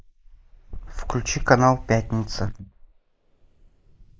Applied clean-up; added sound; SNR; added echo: neural mask model Resemble Enhance denoiser.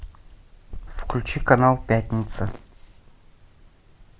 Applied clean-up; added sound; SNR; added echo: none; none; none; none.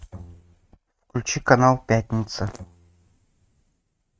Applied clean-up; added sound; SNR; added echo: neural mask model RNNoise.